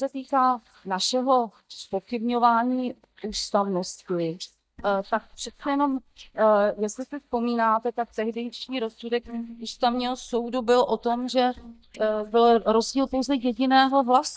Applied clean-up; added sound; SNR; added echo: neural mask model DeepFilterNet 3.